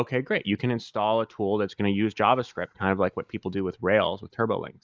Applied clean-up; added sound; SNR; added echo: neural mask model Resemble Enhance denoiser.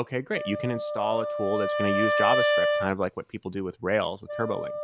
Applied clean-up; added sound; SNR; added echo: none; Wind instrument, woodwind instrument; -1 dB; none.